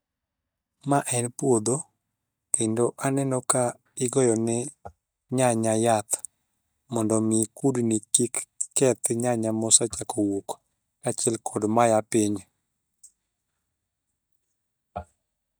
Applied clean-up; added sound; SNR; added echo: neural mask model DeepFilterNet 3.